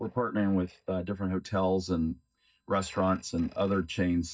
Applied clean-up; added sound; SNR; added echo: neural mask model DeepFilterNet 3.